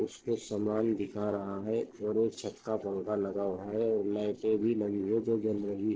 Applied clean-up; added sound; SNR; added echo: neural separator model SepFormer DNS4.